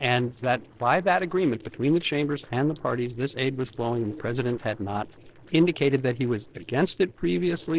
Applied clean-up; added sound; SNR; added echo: neural separator model SepFormer DNS4.